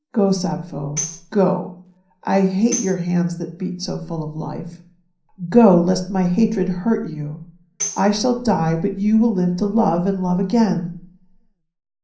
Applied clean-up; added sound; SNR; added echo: none; Tambourine; 13 dB; reverberation time 0.6 s.